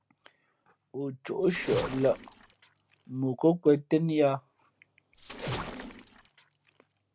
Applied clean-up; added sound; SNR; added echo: none; Splash, splatter; 10 dB; none.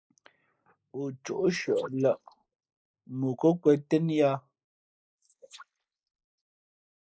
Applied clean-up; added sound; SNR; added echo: neural mask model Resemble Enhance denoiser.